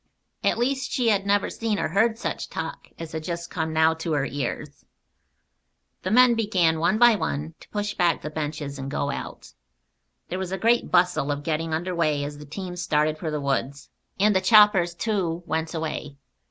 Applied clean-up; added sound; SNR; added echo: none; none; none; none.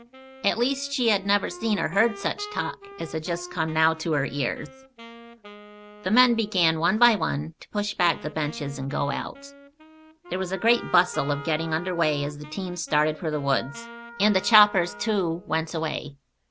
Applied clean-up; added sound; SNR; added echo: none; Wind instrument, woodwind instrument + Wind instrument, woodwind instrument; 17 dB; none.